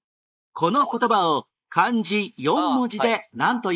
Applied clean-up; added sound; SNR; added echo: neural mask model Resemble Enhance denoiser.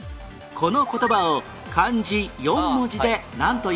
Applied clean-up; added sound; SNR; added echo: none; none; none; none.